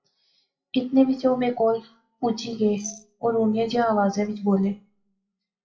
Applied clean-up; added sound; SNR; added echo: classical method WPE with log-MMSE.